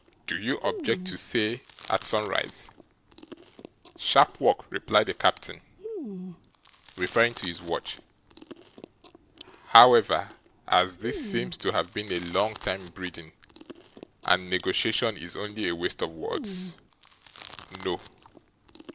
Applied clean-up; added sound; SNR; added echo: none; Chewing, mastication; 15 dB; none.